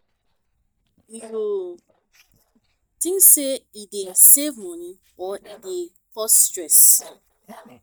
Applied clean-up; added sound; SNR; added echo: neural mask model DeepFilterNet 3.